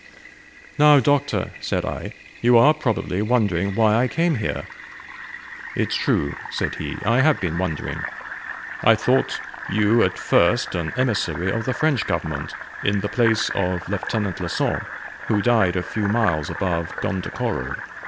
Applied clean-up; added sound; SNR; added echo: none; Fill (with liquid); 11 dB; none.